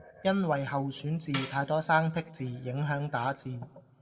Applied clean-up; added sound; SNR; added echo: none; Tambourine; 13 dB; reverberation time 0.7 s.